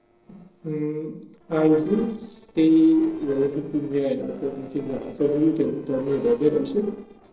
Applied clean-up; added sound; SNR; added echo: neural separator model SepFormer DNS4.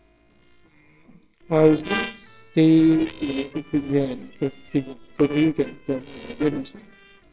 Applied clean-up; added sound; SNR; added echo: neural separator model SepFormer WHAMR!.